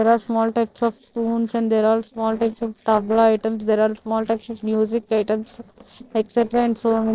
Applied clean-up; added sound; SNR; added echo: neural separator model SepFormer DNS4.